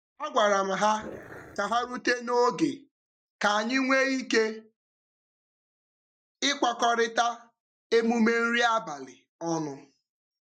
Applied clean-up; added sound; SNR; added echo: neural mask model DeepFilterNet 3.